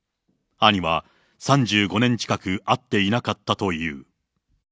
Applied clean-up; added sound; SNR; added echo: none; none; none; none.